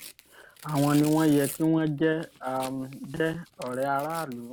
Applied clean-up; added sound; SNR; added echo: none; Tearing; 17 dB; none.